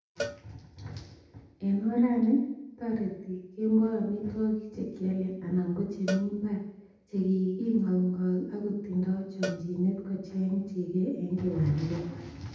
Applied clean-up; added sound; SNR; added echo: none; Cowbell; 15 dB; reverberation time 0.8 s.